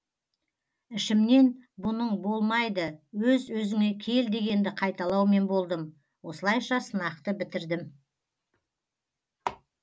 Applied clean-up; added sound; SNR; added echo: none; none; none; none.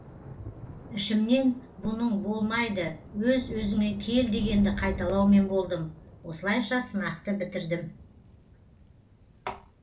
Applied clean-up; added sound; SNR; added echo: none; Thunder / Rain; 13 dB; reverberation time 0.3 s.